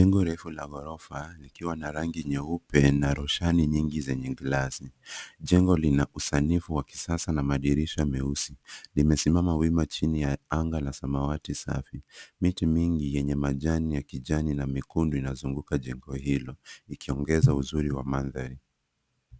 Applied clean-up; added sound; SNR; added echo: none; none; none; none.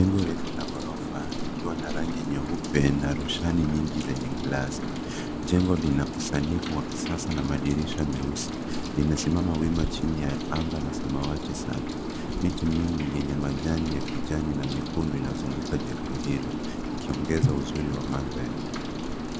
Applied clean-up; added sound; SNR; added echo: none; Rain; 2 dB; none.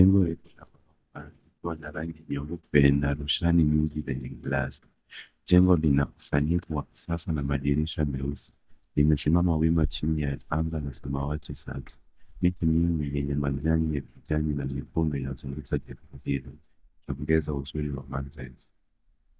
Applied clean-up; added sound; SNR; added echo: neural mask model DeepFilterNet 3.